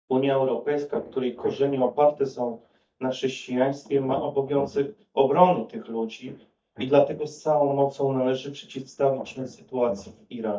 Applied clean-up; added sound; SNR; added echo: neural mask model DeepFilterNet 3.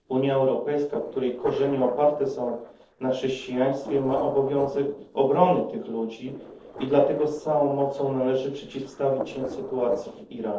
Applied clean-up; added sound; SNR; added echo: neural separator model SepFormer DNS4.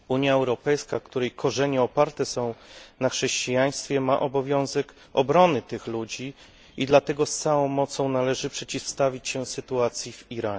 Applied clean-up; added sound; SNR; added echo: none; none; none; none.